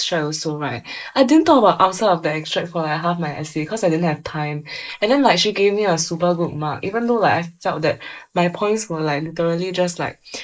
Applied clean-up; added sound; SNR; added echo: neural mask model Resemble Enhance denoiser.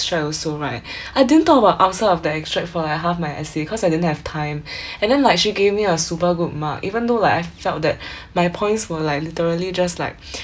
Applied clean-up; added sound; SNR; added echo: none; none; none; none.